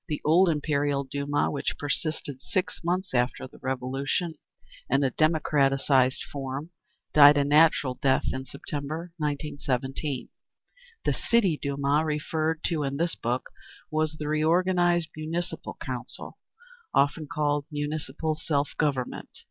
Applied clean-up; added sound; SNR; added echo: none; none; none; none.